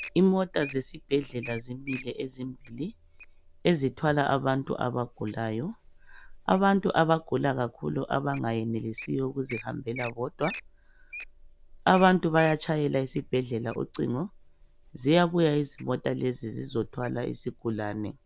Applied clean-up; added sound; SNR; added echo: none; Wild animals; 19 dB; none.